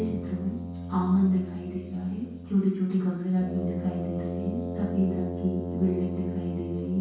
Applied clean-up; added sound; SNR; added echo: none; Brass instrument; 6 dB; reverberation time 0.6 s.